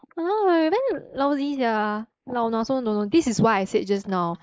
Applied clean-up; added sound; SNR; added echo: neural mask model Resemble Enhance denoiser.